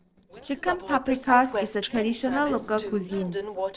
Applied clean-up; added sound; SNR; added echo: neural separator model SepFormer DNS4.